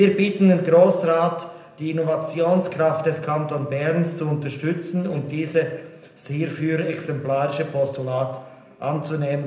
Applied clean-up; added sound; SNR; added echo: none; none; none; reverberation time 0.8 s.